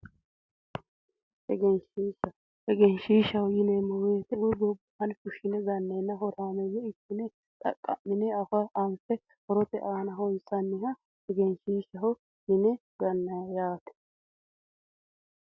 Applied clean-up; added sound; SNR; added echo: none; none; none; none.